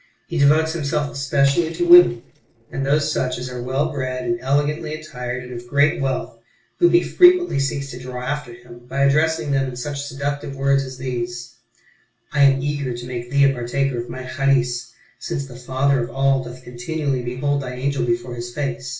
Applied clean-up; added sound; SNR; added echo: neural separator model SepFormer DNS4.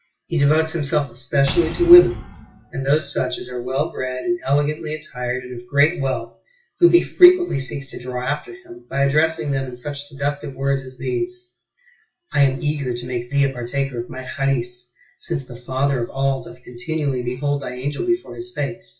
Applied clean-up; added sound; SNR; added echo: classical method WPE with log-MMSE.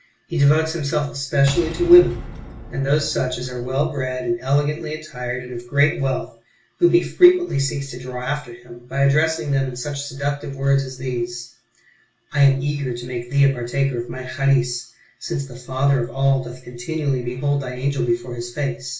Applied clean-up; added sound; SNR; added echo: none; Shatter / Boom; 13 dB; reverberation time 0.4 s.